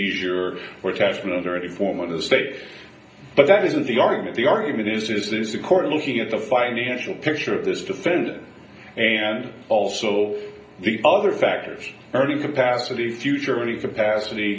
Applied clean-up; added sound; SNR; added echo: none; none; none; reverberation time 0.5 s.